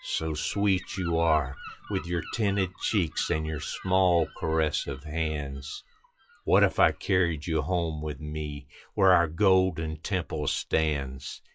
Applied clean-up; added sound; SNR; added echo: classical method log-MMSE.